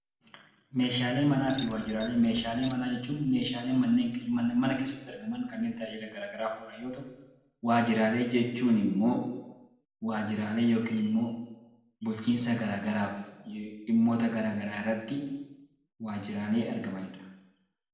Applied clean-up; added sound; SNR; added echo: none; Keys jangling; 4 dB; reverberation time 1.0 s.